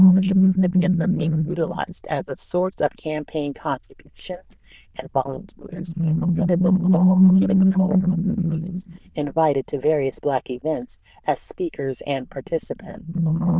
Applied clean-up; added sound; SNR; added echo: neural diffusion model UNIVERSE++.